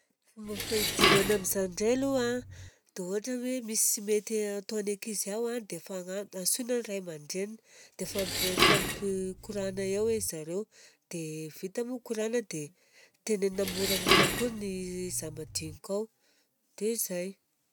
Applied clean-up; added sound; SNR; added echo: none; Dishes, pots, and pans; -2 dB; none.